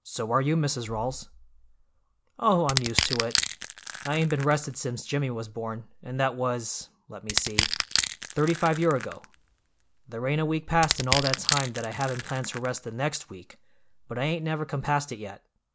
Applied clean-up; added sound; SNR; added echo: none; Crushing; 4 dB; none.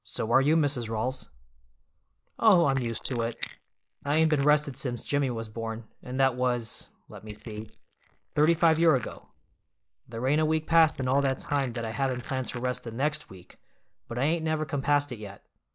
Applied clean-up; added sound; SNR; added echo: neural mask model Resemble Enhance denoiser.